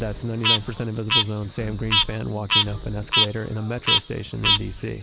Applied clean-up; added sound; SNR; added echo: none; Frog; -3 dB; none.